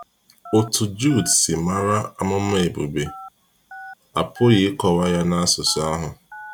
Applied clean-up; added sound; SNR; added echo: none; Telephone; 20 dB; none.